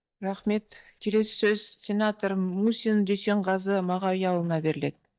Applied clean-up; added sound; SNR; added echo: neural mask model DeepFilterNet 3.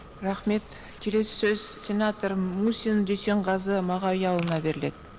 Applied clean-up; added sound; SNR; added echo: none; Breathing; 20 dB; none.